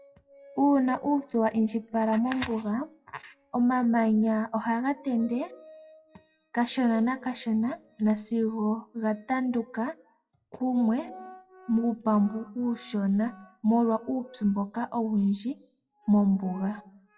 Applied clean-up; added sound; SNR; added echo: classical method WPE with log-MMSE.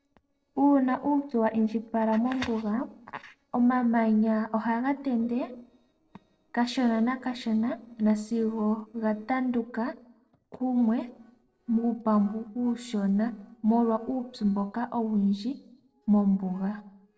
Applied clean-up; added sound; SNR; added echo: neural separator model SepFormer DNS4.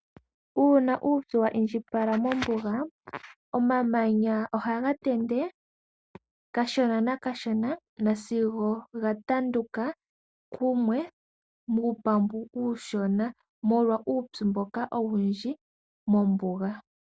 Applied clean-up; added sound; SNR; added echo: none; none; none; none.